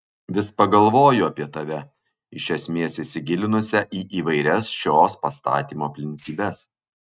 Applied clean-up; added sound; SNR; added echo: neural mask model RNNoise.